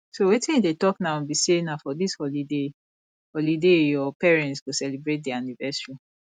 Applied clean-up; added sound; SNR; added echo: none; none; none; none.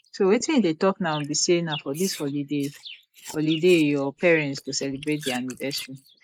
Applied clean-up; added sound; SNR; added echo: neural mask model Resemble Enhance denoiser.